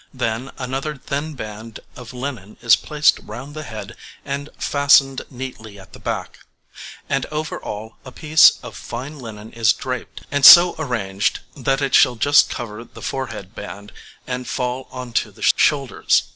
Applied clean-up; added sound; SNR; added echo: none; none; none; none.